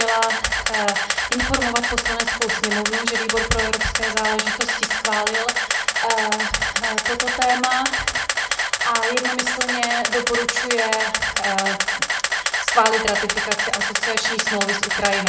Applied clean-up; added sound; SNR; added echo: none; Camera; -3 dB; reverberation time 0.7 s.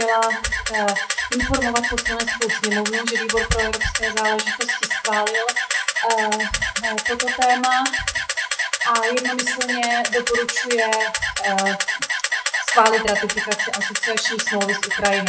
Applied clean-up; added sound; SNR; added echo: classical method WPE with log-MMSE.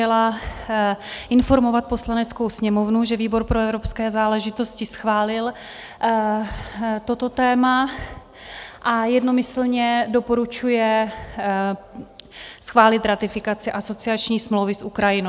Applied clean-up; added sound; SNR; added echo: none; none; none; none.